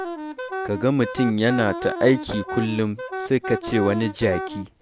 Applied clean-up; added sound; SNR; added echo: none; Wind instrument, woodwind instrument; 8 dB; none.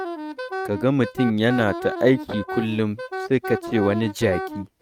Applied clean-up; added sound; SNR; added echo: neural mask model RNNoise.